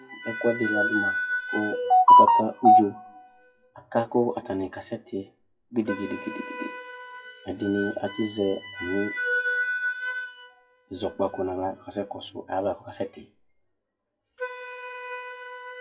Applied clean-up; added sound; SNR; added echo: classical method WPE with log-MMSE.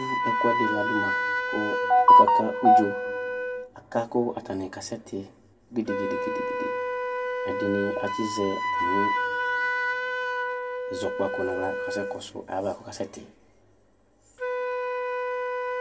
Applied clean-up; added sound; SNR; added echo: none; Wind instrument, woodwind instrument; 2 dB; reverberation time 1.1 s.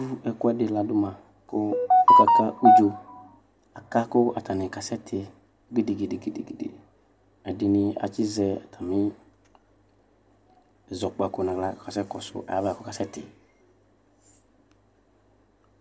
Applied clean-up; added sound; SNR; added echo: none; none; none; none.